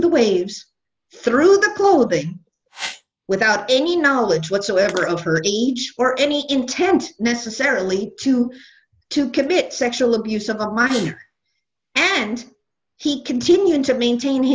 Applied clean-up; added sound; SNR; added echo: neural mask model Resemble Enhance denoiser.